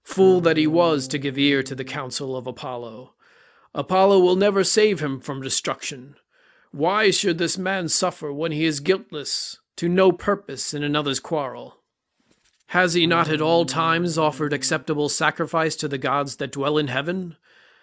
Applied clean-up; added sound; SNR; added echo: none; Electric guitar / Strum; 15 dB; none.